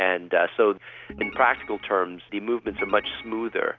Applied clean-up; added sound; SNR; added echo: none; Organ; 13 dB; none.